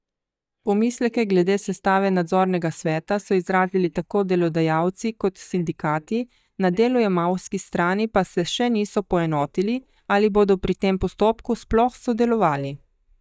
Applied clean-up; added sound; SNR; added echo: neural mask model DeepFilterNet 3.